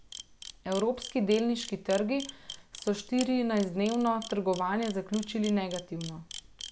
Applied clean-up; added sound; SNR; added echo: none; Camera; 15 dB; none.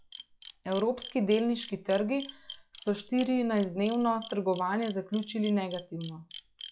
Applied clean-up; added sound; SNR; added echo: classical method log-MMSE.